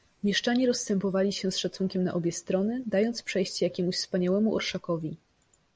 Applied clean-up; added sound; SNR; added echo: none; none; none; none.